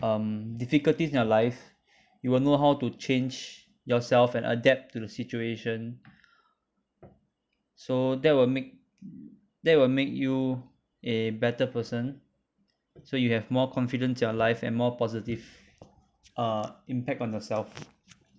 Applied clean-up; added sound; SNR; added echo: none; none; none; none.